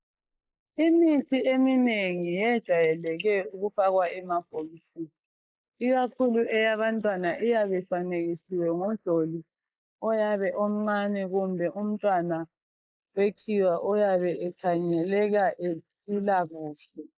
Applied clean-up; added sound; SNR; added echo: neural mask model Resemble Enhance denoiser.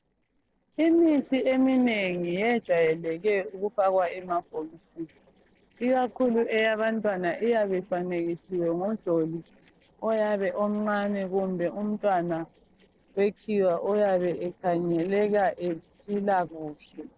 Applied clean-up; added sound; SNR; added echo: neural separator model SepFormer DNS4.